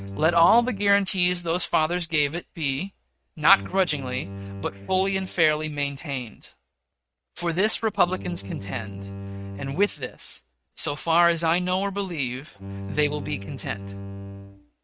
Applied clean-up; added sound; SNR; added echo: neural mask model RNNoise.